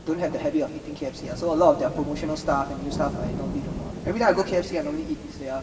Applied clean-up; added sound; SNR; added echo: none; Rain / Thunderstorm; 9 dB; reverberation time 1.2 s.